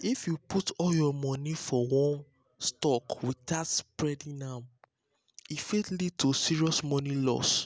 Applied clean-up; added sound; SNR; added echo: none; none; none; none.